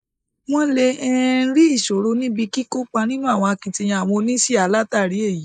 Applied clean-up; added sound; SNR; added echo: neural mask model Resemble Enhance denoiser.